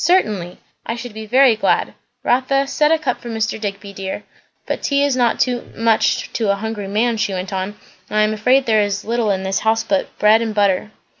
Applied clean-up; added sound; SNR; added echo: none; none; none; none.